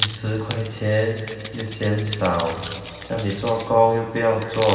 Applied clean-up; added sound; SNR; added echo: none; Hands; 10 dB; reverberation time 2.1 s.